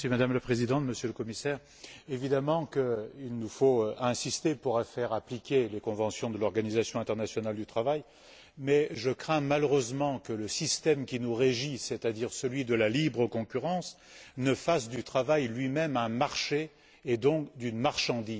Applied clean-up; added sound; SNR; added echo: none; none; none; none.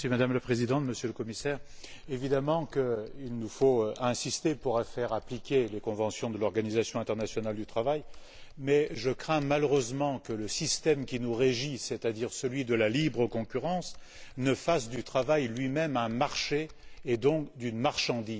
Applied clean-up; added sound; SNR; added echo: none; Computer keyboard; 17 dB; none.